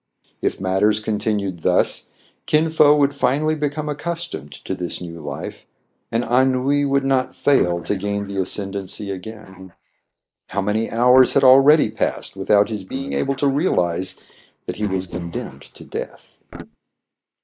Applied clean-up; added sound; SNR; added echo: neural mask model Resemble Enhance denoiser.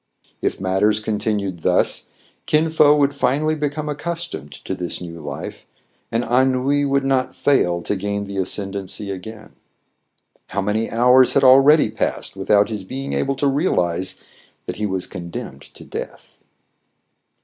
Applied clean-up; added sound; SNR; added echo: none; none; none; none.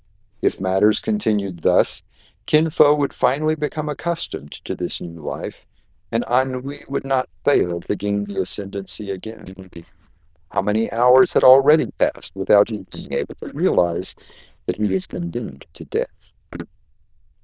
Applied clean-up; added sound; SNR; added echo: neural diffusion model UNIVERSE++.